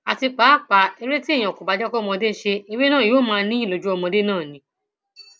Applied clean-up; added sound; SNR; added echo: none; none; none; none.